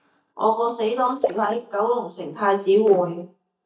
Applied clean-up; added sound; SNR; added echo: neural mask model DeepFilterNet 3.